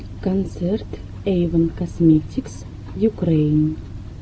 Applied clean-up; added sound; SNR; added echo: none; none; none; none.